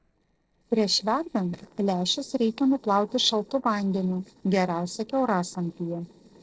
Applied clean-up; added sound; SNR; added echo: neural separator model SepFormer DNS4.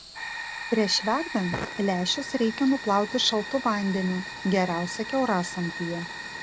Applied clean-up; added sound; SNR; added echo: none; Fire; 9 dB; none.